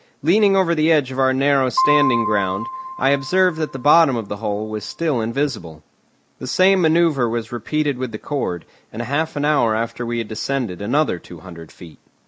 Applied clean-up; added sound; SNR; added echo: none; Piano; 6 dB; none.